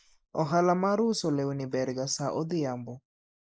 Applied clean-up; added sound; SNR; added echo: neural mask model Resemble Enhance denoiser.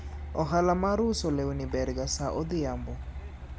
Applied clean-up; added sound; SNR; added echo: none; Truck; 8 dB; none.